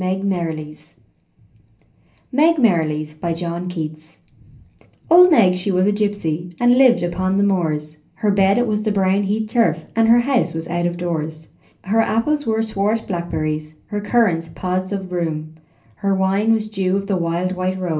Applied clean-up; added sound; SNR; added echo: none; none; none; reverberation time 0.3 s.